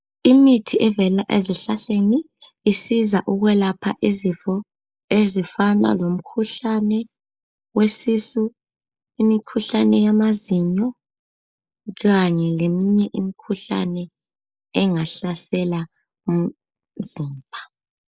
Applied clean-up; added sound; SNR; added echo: neural mask model Resemble Enhance denoiser.